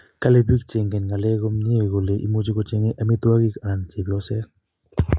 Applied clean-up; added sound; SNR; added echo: none; none; none; none.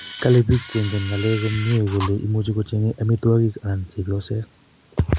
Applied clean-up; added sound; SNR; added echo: none; Camera; 17 dB; none.